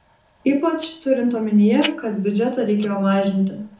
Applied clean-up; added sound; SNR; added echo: none; Tick-tock; 18 dB; reverberation time 0.6 s.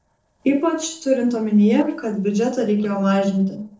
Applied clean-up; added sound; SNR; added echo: neural separator model SepFormer DNS4.